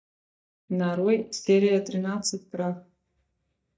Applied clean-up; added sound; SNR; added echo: neural mask model DeepFilterNet 3.